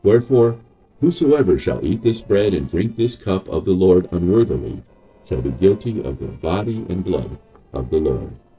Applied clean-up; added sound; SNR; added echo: neural separator model SepFormer DNS4.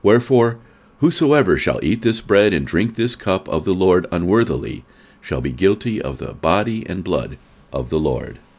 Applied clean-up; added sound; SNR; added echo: none; none; none; none.